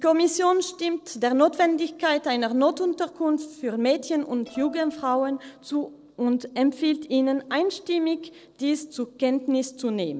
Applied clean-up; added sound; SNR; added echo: neural separator model SepFormer DNS4.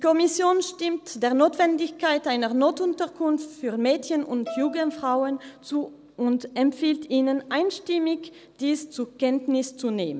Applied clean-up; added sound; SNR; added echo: none; Bowed string instrument; 16 dB; none.